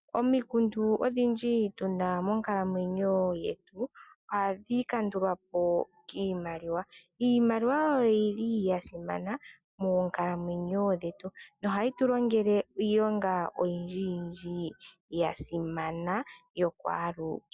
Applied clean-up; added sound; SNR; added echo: none; none; none; none.